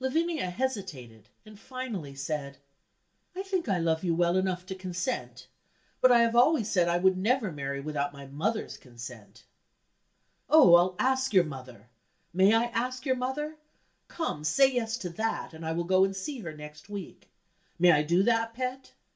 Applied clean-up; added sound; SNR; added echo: none; none; none; reverberation time 0.2 s.